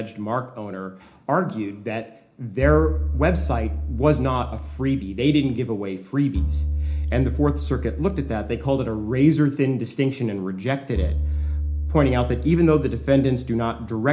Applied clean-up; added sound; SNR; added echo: none; Bowed string instrument; 4 dB; reverberation time 0.4 s.